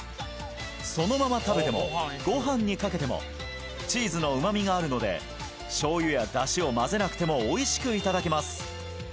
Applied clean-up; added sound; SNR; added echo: none; none; none; none.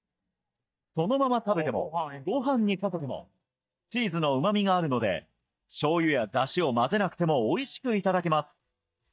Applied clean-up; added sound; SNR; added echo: neural mask model DeepFilterNet 3.